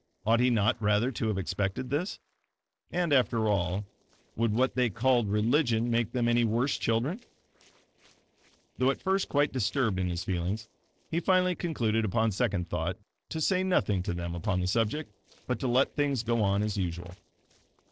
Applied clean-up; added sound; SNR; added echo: neural separator model SepFormer DNS4.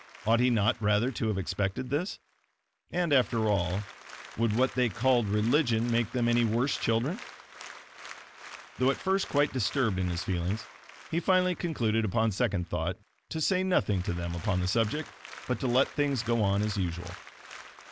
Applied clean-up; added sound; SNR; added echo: none; Applause; 19 dB; none.